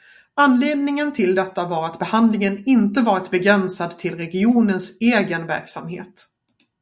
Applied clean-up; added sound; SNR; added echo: none; none; none; none.